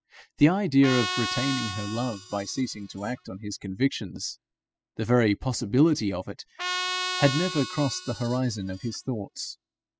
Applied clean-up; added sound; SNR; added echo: classical method spectral subtraction.